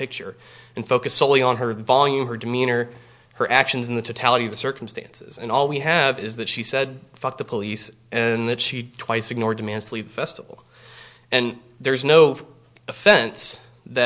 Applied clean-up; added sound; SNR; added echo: none; none; none; none.